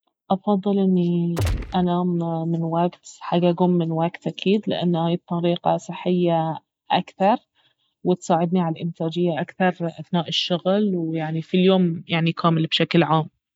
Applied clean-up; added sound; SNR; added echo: none; Gunshot, gunfire; 3 dB; none.